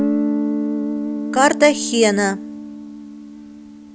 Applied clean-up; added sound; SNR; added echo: none; Guitar; 3 dB; none.